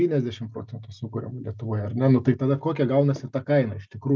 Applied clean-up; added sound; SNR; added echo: none; none; none; none.